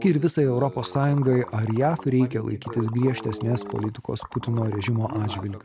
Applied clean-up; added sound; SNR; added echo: none; Liquid; 17 dB; none.